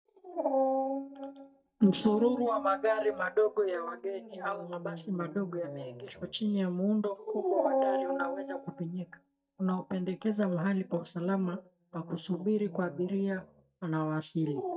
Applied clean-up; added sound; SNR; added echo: neural mask model DeepFilterNet 3.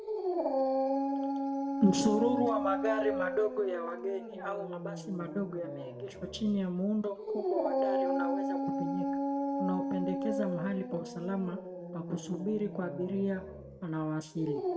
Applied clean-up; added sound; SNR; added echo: none; Dog; 1 dB; reverberation time 0.6 s.